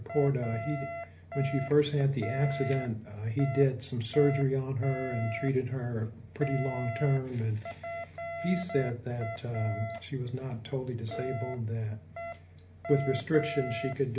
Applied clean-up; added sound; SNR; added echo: none; Alarm; 10 dB; reverberation time 0.3 s.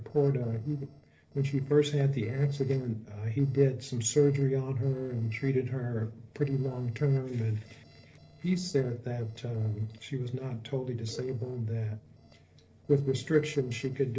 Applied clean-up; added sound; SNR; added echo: neural separator model SepFormer DNS4.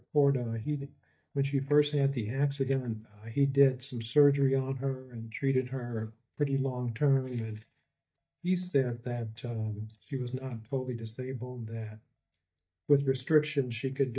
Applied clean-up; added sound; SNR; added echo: neural mask model DeepFilterNet 3.